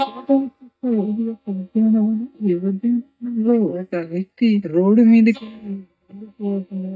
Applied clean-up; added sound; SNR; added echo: neural mask model DeepFilterNet 3.